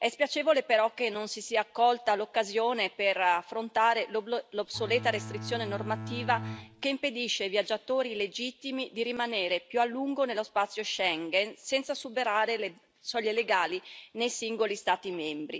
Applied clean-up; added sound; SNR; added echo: none; Bowed string instrument; 9 dB; none.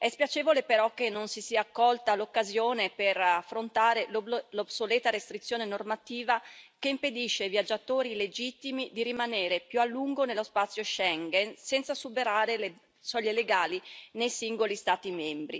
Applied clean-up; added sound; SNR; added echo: none; none; none; none.